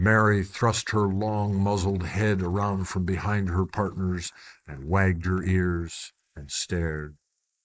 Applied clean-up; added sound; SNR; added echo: neural mask model Resemble Enhance denoiser.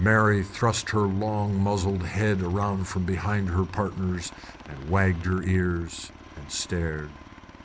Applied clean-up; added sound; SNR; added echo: none; Aircraft; 20 dB; none.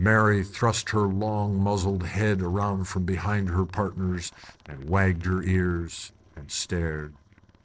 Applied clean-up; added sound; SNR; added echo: neural separator model SepFormer DNS4.